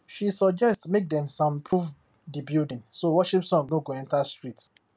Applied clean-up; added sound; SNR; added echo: none; none; none; none.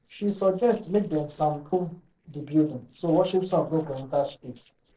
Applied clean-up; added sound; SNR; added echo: neural separator model SepFormer DNS4.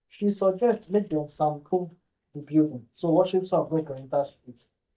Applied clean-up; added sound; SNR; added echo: neural mask model DeepFilterNet 3.